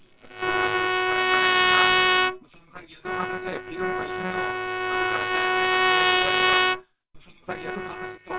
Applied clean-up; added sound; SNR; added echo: neural separator model SepFormer WHAMR!.